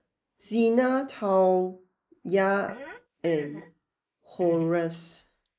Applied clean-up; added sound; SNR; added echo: neural mask model Resemble Enhance denoiser.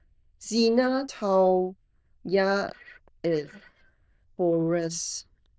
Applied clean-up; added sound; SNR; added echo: neural diffusion model UNIVERSE++.